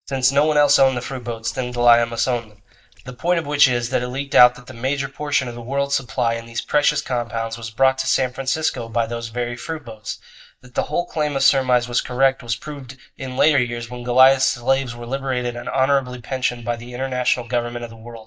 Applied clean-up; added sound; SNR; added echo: neural mask model DeepFilterNet 3.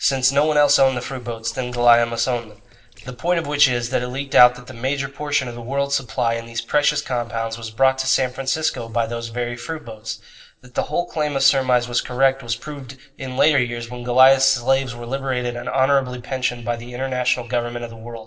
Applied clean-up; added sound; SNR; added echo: neural separator model SepFormer DNS4.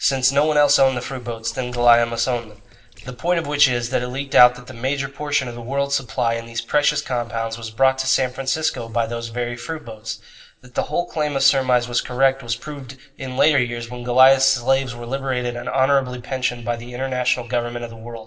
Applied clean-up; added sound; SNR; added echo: none; Water / Splash, splatter; 18 dB; reverberation time 0.7 s.